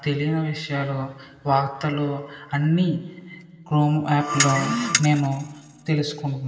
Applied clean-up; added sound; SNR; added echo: none; none; none; reverberation time 2.4 s.